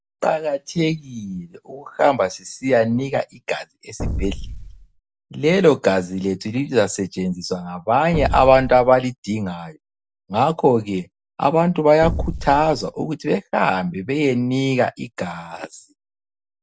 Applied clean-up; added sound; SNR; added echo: none; Explosion; 6 dB; none.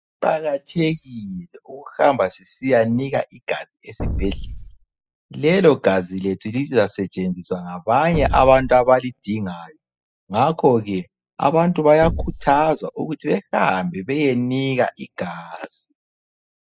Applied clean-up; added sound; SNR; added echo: classical method spectral subtraction.